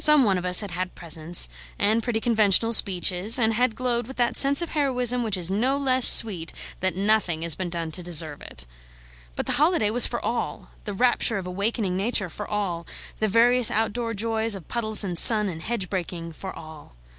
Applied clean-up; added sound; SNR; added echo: none; none; none; none.